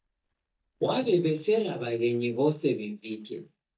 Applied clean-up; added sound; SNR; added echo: neural mask model DeepFilterNet 3.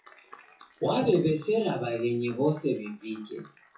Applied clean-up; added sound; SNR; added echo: classical method WPE with log-MMSE.